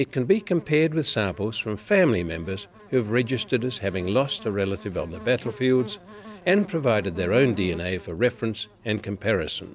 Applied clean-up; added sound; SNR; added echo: none; Buzz; 19 dB; none.